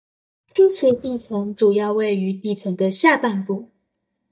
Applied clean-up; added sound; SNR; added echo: neural mask model DeepFilterNet 3.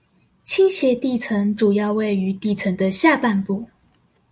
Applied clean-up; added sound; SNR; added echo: none; none; none; none.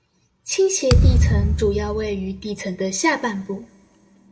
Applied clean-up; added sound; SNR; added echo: none; Thump, thud; -4 dB; reverberation time 1.1 s.